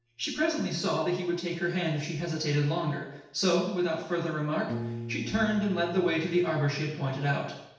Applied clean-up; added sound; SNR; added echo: neural separator model SepFormer DNS4.